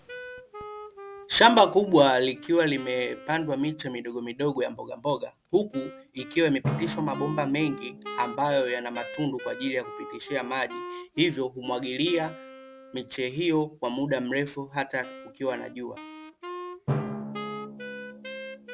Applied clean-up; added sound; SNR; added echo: none; Wind instrument, woodwind instrument + Drum; 11 dB; none.